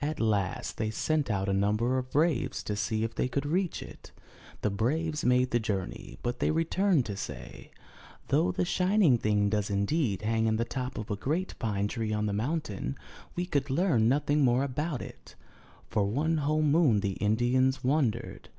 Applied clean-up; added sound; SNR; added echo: none; none; none; none.